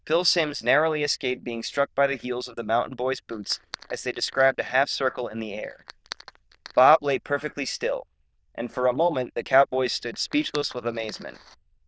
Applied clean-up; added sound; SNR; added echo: neural diffusion model UNIVERSE++.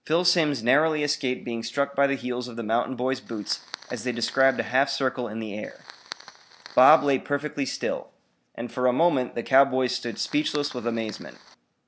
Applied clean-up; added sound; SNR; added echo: none; Fire; 20 dB; none.